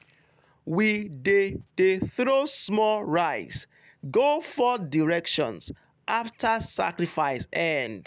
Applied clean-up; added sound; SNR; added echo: none; none; none; none.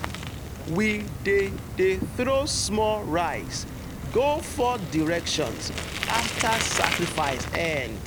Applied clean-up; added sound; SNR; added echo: none; Bicycle; 5 dB; none.